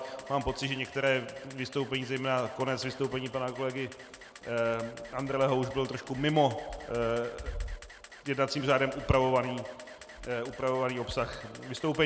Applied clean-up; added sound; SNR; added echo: none; Camera; 20 dB; none.